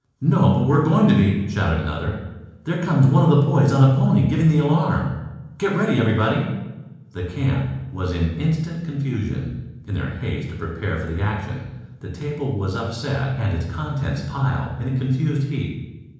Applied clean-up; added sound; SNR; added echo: none; none; none; reverberation time 1.0 s.